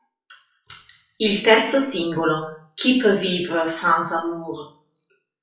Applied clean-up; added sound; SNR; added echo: classical method WPE with log-MMSE.